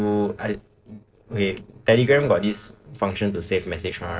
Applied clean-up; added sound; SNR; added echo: neural separator model SepFormer DNS4.